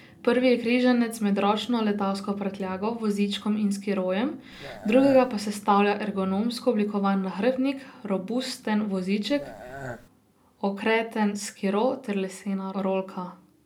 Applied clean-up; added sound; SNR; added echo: none; Burping, eructation; 14 dB; none.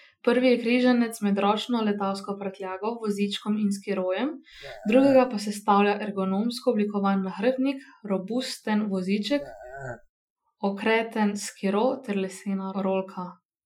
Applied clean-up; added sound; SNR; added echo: classical method Wiener filter.